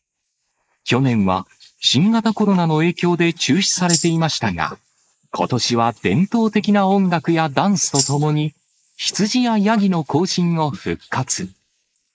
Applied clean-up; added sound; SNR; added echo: neural mask model Resemble Enhance denoiser.